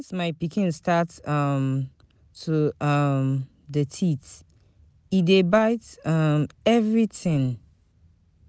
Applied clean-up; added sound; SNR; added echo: none; none; none; none.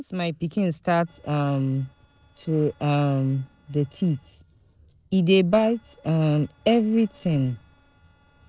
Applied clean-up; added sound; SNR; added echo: neural separator model SepFormer DNS4.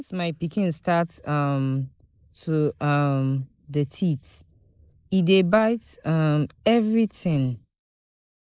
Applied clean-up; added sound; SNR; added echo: neural mask model Resemble Enhance denoiser.